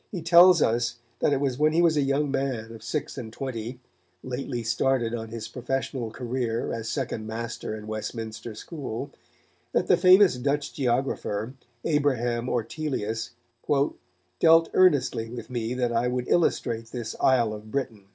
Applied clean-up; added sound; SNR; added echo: none; none; none; none.